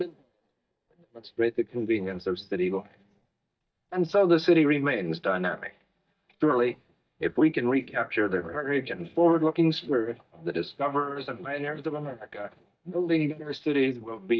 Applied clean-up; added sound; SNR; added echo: neural mask model DeepFilterNet 3.